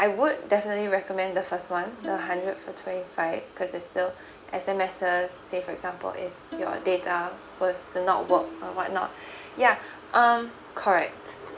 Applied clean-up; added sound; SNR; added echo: none; Bowed string instrument; 15 dB; none.